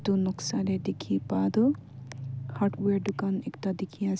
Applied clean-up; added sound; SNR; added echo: none; none; none; none.